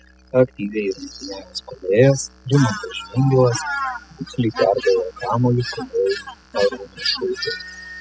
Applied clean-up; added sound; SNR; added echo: classical method spectral subtraction.